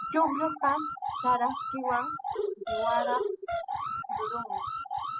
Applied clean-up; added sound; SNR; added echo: classical method spectral subtraction.